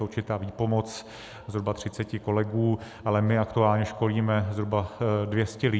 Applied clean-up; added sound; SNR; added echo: none; none; none; none.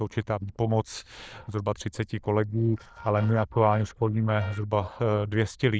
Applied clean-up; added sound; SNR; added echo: neural diffusion model UNIVERSE++.